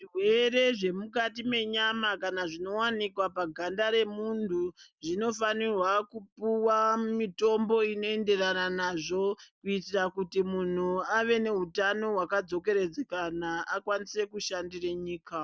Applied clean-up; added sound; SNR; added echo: none; none; none; none.